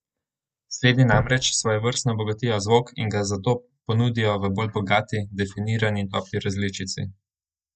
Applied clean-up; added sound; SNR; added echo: neural mask model DeepFilterNet 3.